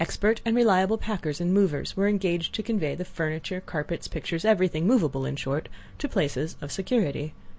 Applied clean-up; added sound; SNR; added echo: none; none; none; none.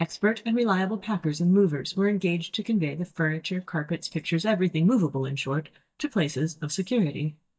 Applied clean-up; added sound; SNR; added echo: neural mask model DeepFilterNet 3.